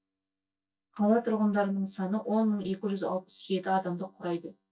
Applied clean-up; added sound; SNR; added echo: neural mask model DeepFilterNet 3.